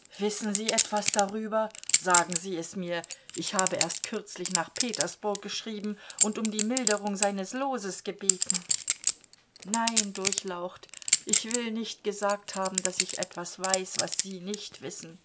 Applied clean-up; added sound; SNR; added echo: none; Chink, clink; -1 dB; none.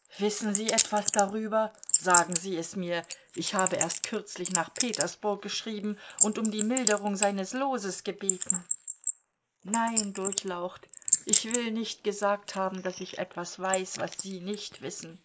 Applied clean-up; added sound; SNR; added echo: neural mask model Resemble Enhance denoiser.